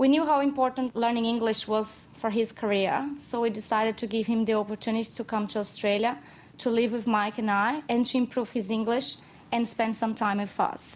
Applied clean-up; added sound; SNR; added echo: none; none; none; none.